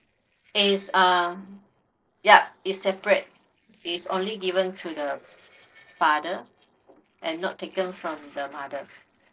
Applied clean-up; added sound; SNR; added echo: neural separator model SepFormer DNS4.